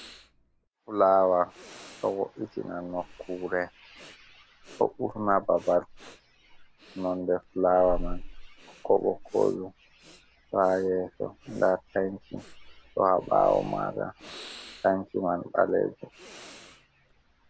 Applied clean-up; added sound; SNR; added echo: none; Breathing; 15 dB; none.